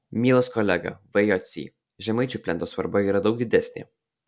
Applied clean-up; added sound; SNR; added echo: none; none; none; none.